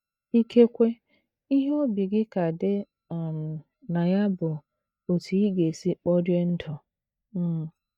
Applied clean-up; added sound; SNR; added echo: neural mask model DeepFilterNet 3.